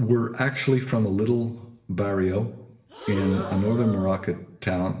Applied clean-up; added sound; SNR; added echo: none; Breathing; 10 dB; reverberation time 0.7 s.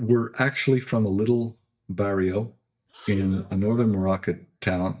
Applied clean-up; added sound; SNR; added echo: neural mask model DeepFilterNet 3.